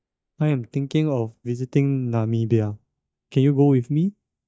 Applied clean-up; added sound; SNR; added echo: neural mask model DeepFilterNet 3.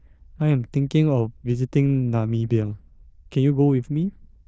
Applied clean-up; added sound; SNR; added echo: neural diffusion model UNIVERSE++.